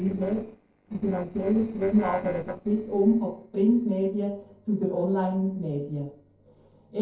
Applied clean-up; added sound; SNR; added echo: neural separator model SepFormer DNS4.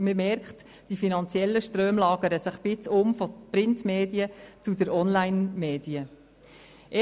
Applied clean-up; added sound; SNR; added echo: none; none; none; none.